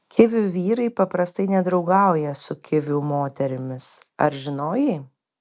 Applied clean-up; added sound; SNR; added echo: none; none; none; none.